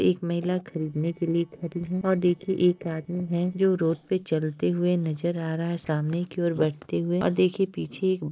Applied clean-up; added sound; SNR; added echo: neural separator model SepFormer DNS4.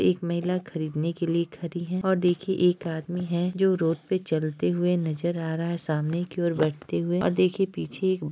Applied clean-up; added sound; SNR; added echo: none; none; none; none.